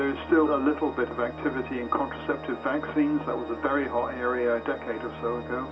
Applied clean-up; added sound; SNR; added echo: none; Organ; 11 dB; reverberation time 0.2 s.